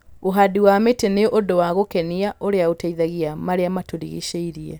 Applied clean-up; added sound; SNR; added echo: none; none; none; none.